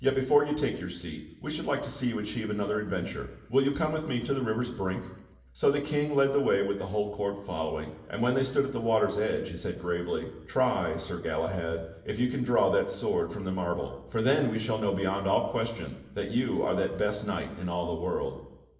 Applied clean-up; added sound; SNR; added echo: none; none; none; reverberation time 0.9 s.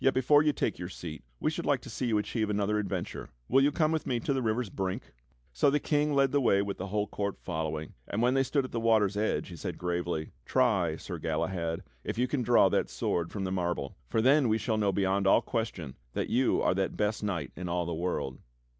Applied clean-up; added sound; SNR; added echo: none; none; none; none.